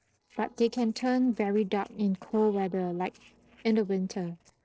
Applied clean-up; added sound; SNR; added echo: neural separator model SepFormer DNS4.